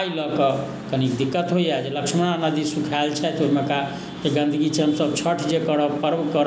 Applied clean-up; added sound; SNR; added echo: none; none; none; none.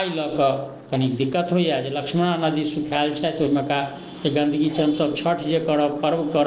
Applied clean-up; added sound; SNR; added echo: neural separator model SepFormer DNS4.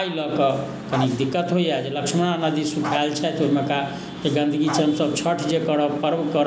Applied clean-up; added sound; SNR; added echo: none; Bark; 12 dB; none.